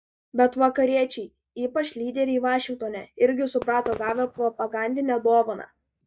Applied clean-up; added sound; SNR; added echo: neural mask model DeepFilterNet 3.